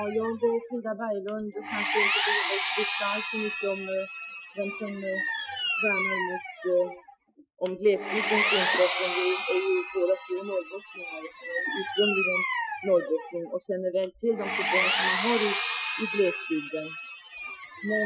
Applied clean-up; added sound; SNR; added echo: classical method Wiener filter.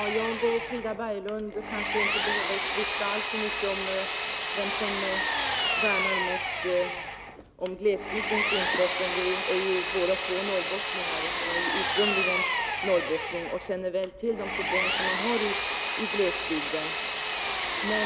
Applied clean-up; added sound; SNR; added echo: none; Power tool; -5 dB; none.